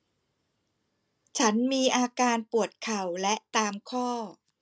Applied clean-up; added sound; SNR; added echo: none; none; none; none.